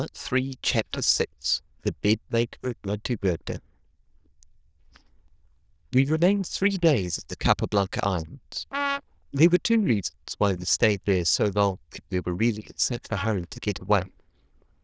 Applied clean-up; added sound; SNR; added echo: neural diffusion model UNIVERSE++.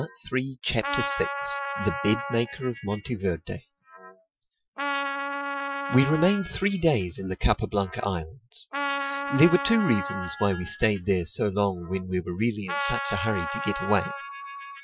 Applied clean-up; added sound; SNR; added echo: classical method Wiener filter.